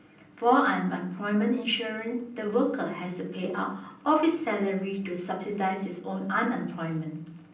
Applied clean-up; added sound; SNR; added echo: none; none; none; reverberation time 0.6 s.